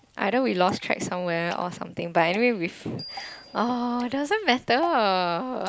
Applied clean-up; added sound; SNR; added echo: none; Drip / Water + Bell; 18 dB; none.